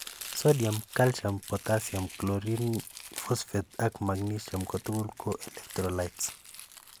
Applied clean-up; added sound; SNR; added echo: none; Domestic sounds, home sounds; 14 dB; none.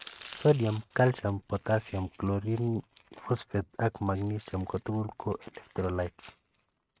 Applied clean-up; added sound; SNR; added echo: neural mask model RNNoise.